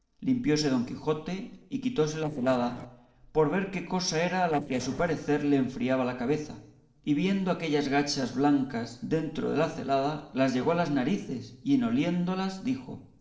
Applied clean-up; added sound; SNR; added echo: neural separator model SepFormer DNS4.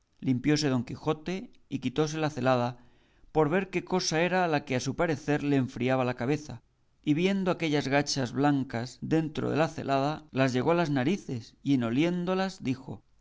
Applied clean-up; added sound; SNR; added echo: none; none; none; none.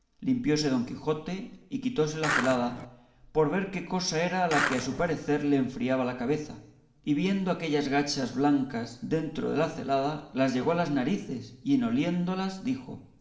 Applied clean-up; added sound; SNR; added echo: none; Skateboard; 2 dB; reverberation time 0.8 s.